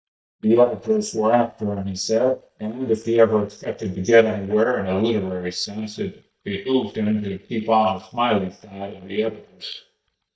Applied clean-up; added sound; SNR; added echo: neural mask model DeepFilterNet 3.